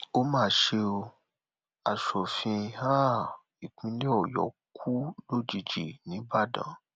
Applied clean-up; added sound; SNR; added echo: none; none; none; none.